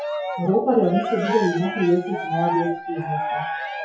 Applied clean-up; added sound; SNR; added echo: classical method WPE with log-MMSE.